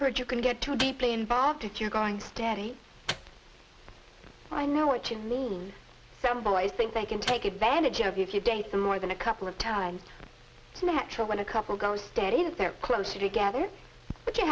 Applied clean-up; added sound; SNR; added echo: none; Microwave oven; 12 dB; none.